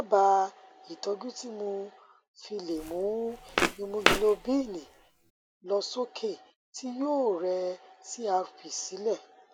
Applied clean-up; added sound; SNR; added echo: none; Walk, footsteps; 1 dB; none.